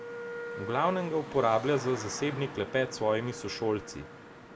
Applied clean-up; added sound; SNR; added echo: none; Wind instrument, woodwind instrument + Traffic noise, roadway noise; 11 dB; none.